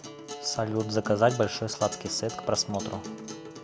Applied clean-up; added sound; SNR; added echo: none; Acoustic guitar; 10 dB; none.